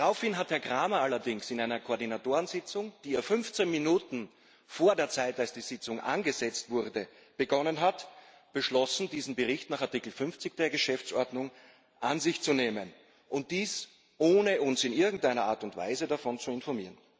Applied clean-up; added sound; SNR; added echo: none; none; none; none.